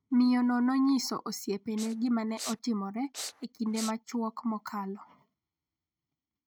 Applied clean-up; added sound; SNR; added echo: neural mask model RNNoise.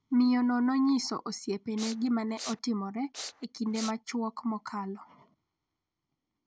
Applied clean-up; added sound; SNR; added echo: none; Respiratory sounds; 10 dB; none.